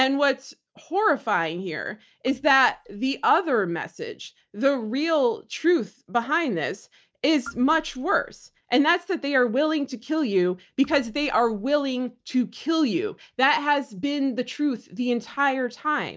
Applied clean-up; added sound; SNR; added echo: neural mask model DeepFilterNet 3.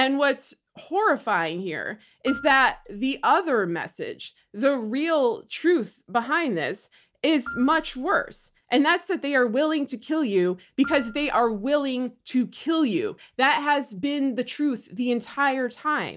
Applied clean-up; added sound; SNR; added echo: none; Marimba, xylophone; 19 dB; none.